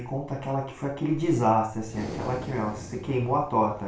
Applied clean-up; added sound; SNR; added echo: none; Breathing; 15 dB; reverberation time 0.3 s.